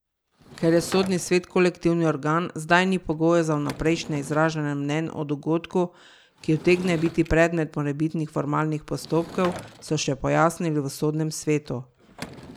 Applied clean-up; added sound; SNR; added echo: none; Sliding door / Wood; 20 dB; none.